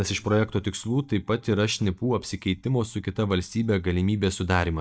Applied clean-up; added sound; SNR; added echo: neural mask model DeepFilterNet 3.